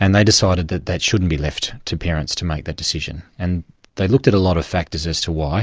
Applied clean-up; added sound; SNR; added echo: none; none; none; none.